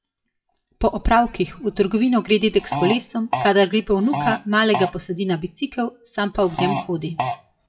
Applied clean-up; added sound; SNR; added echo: classical method WPE with log-MMSE.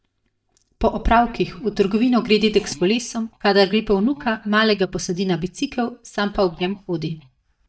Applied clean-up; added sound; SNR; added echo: neural mask model DeepFilterNet 3.